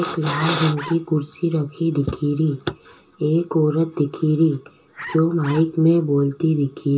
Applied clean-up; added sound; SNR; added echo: none; Bark; 16 dB; reverberation time 0.2 s.